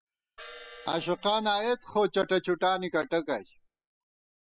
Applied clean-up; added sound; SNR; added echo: classical method spectral subtraction.